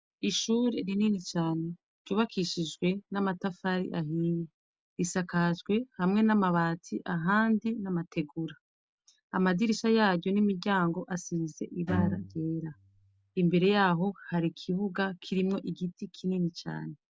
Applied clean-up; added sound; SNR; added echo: none; Bowed string instrument; 8 dB; none.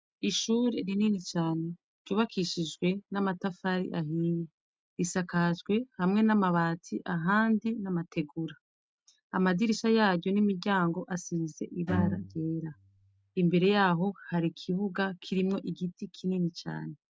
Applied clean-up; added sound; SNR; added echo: neural mask model RNNoise.